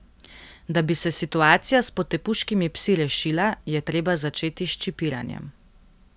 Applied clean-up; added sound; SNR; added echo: none; none; none; none.